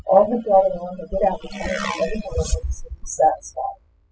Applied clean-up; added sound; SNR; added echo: classical method spectral subtraction.